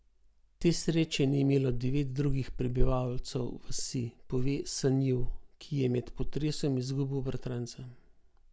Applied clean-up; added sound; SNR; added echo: none; none; none; none.